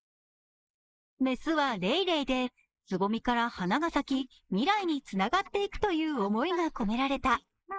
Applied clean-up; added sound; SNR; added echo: neural mask model Resemble Enhance denoiser.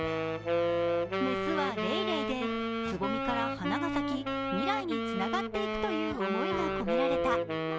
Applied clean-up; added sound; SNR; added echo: none; Wind instrument, woodwind instrument; -4 dB; none.